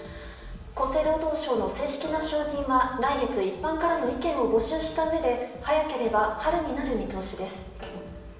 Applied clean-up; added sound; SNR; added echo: none; none; none; reverberation time 0.9 s.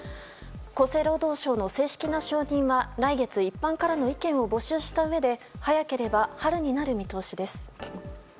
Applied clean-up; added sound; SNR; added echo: none; none; none; none.